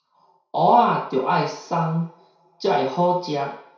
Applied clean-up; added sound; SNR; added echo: none; none; none; reverberation time 0.6 s.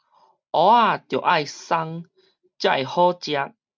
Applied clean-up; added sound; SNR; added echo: none; none; none; none.